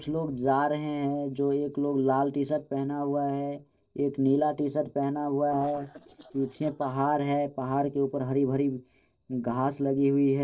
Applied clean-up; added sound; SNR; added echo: neural separator model SepFormer DNS4.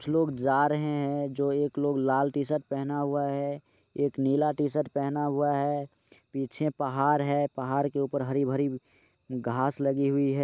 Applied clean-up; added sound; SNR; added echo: none; none; none; none.